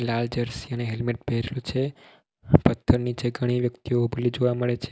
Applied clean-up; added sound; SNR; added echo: none; none; none; none.